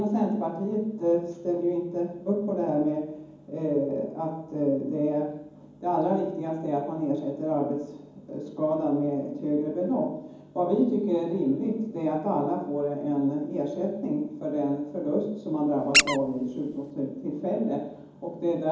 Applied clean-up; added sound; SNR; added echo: none; Squeak; -1 dB; reverberation time 1.2 s.